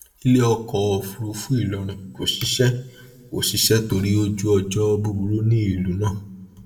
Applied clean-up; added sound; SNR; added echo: none; none; none; reverberation time 0.5 s.